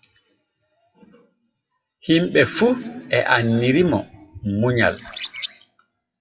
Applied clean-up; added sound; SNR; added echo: classical method WPE with log-MMSE.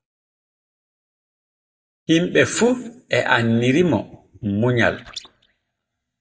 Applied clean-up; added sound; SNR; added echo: neural mask model DeepFilterNet 3.